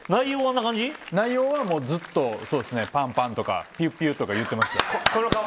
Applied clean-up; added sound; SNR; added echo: none; Applause; 19 dB; none.